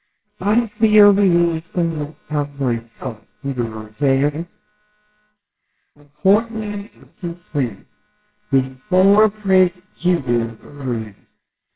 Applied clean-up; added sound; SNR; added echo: neural separator model SepFormer WHAMR!.